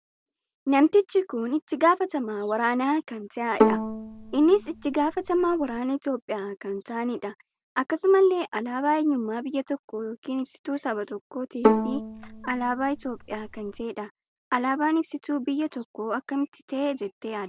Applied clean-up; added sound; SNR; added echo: none; Bowed string instrument; 2 dB; none.